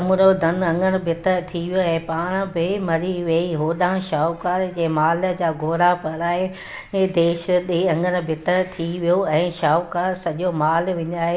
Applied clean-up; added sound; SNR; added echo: none; none; none; none.